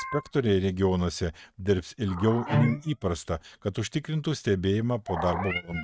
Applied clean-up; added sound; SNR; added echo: neural mask model RNNoise.